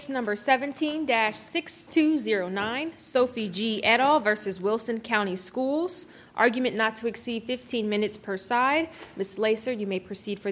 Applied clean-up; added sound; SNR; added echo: none; none; none; none.